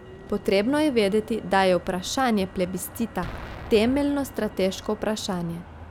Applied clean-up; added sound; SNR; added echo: none; Motor vehicle (road) + Explosion; 16 dB; none.